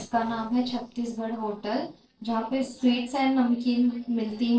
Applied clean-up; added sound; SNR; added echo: neural separator model SepFormer DNS4.